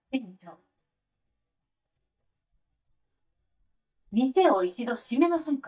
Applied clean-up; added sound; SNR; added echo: neural mask model DeepFilterNet 3.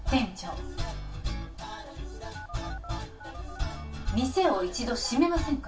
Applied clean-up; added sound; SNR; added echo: none; Telephone; 18 dB; reverberation time 0.2 s.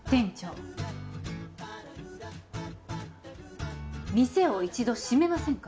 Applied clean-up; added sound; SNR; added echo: none; none; none; none.